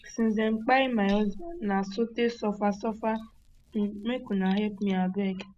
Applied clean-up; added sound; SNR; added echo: none; Hands; 20 dB; none.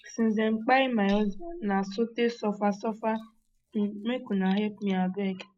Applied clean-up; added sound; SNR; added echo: classical method log-MMSE.